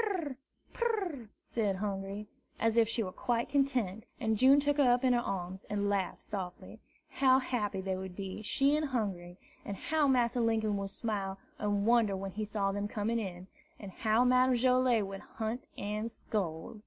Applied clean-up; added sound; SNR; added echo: none; none; none; none.